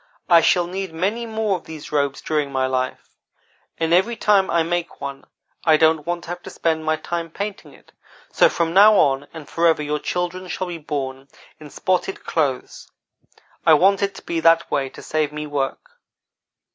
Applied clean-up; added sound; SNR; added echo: none; none; none; none.